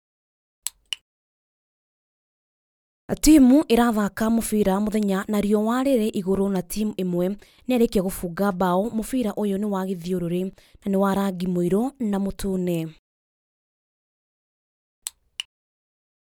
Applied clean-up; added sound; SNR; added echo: none; none; none; none.